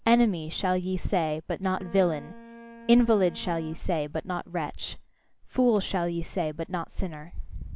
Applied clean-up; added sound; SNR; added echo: none; Bowed string instrument; 19 dB; none.